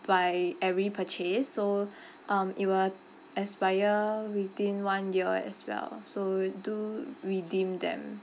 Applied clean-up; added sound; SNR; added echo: none; none; none; none.